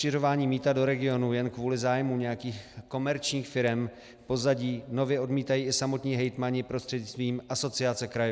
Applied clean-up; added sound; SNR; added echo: none; none; none; none.